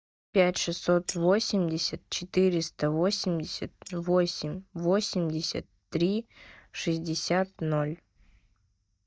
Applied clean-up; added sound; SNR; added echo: neural mask model DeepFilterNet 3.